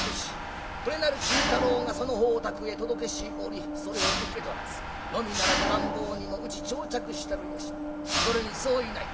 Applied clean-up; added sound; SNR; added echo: none; Mechanisms; -1 dB; reverberation time 1.3 s.